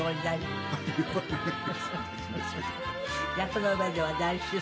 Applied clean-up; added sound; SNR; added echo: none; none; none; none.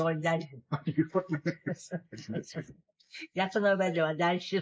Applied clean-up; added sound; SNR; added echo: neural mask model Resemble Enhance denoiser.